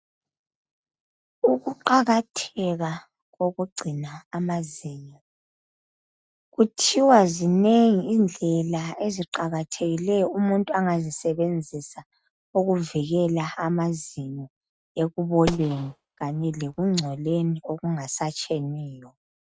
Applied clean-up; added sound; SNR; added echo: neural mask model RNNoise.